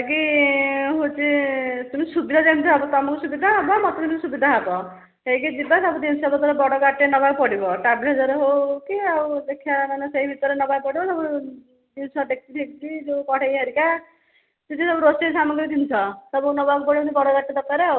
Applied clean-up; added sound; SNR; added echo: none; none; none; none.